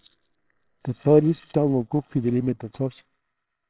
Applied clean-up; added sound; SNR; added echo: neural separator model SepFormer WHAMR!.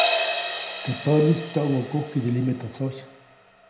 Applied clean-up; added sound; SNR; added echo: none; Crash cymbal; 5 dB; reverberation time 0.8 s.